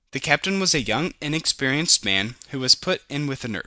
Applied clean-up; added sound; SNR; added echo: none; none; none; none.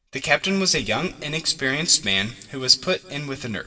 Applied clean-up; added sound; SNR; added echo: none; none; none; reverberation time 1.6 s.